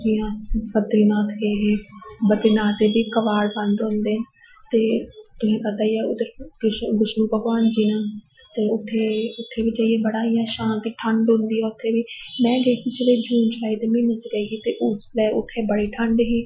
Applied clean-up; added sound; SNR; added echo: classical method Wiener filter.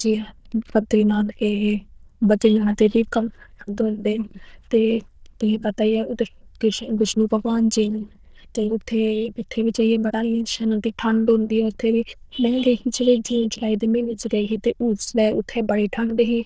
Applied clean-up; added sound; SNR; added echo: neural diffusion model UNIVERSE++.